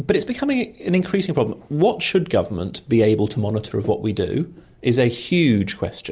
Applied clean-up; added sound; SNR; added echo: none; none; none; none.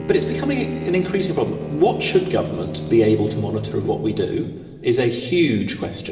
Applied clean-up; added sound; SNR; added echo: none; Bowed string instrument; 10 dB; reverberation time 2.8 s.